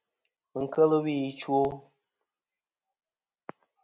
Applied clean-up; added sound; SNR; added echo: none; none; none; none.